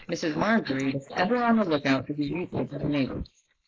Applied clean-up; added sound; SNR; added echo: neural mask model Resemble Enhance denoiser.